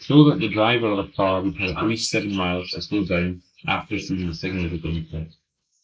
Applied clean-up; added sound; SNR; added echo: neural mask model Resemble Enhance denoiser.